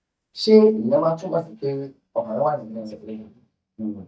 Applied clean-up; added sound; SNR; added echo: neural mask model DeepFilterNet 3.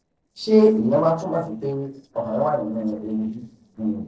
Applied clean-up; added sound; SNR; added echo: neural separator model SepFormer DNS4.